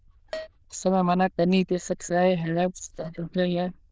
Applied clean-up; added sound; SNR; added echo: neural diffusion model UNIVERSE++.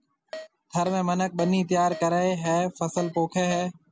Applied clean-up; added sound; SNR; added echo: none; Keyboard (musical); 18 dB; none.